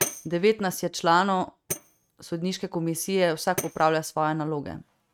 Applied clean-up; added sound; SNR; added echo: neural mask model RNNoise.